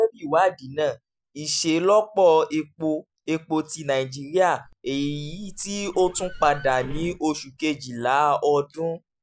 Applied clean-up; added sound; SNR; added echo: none; Livestock, farm animals, working animals + Wind; 15 dB; none.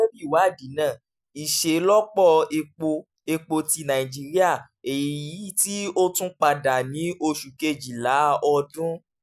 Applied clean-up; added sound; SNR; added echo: none; none; none; none.